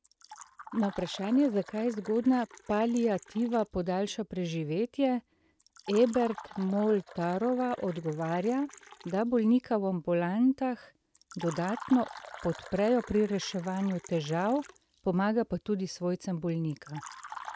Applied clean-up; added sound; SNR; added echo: neural mask model RNNoise.